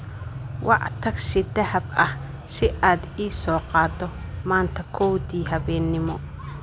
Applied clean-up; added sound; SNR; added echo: none; none; none; none.